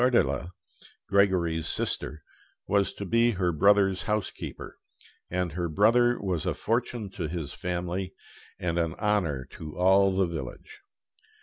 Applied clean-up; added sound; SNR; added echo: none; none; none; none.